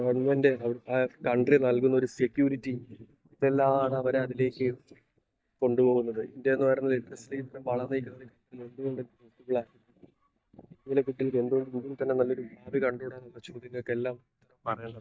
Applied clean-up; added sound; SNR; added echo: neural mask model DeepFilterNet 3.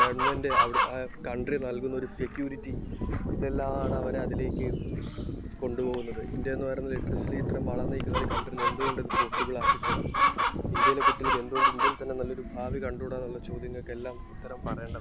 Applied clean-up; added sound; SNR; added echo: none; Chicken, rooster; -1 dB; none.